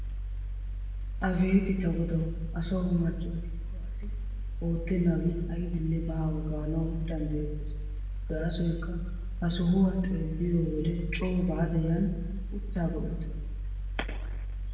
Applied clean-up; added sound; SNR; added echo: none; Mechanical fan; 3 dB; reverberation time 1.1 s.